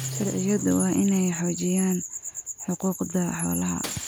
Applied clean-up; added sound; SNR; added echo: none; Shatter + Guitar; 14 dB; none.